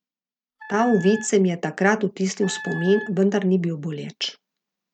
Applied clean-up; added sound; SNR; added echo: neural mask model RNNoise.